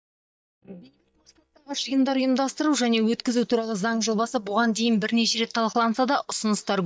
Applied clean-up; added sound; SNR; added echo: neural mask model DeepFilterNet 3.